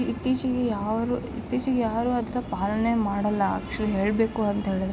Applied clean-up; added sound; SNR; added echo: none; none; none; none.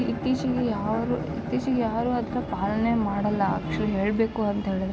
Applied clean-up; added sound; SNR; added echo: none; Bowed string instrument; 9 dB; none.